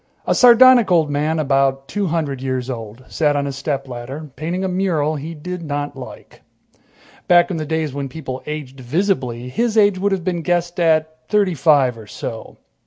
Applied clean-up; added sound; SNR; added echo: none; none; none; none.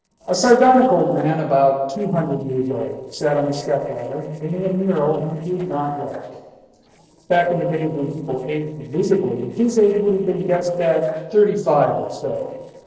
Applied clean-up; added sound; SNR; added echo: neural separator model SepFormer DNS4.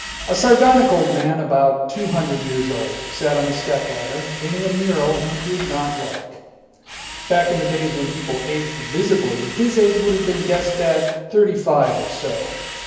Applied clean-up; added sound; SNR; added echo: none; Drill; 12 dB; reverberation time 1.0 s.